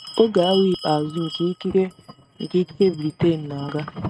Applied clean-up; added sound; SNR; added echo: neural mask model RNNoise.